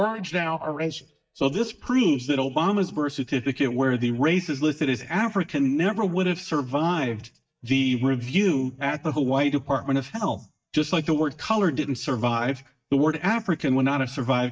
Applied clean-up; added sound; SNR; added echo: neural mask model DeepFilterNet 3.